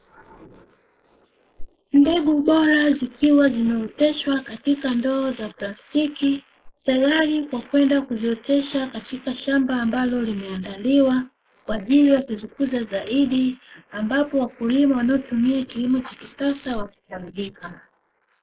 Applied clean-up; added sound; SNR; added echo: neural mask model Resemble Enhance denoiser.